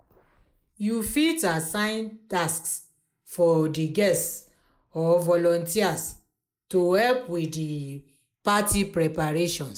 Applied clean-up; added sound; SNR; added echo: neural mask model Resemble Enhance denoiser.